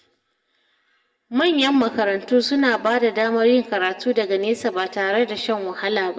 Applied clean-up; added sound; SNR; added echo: none; none; none; reverberation time 1.1 s.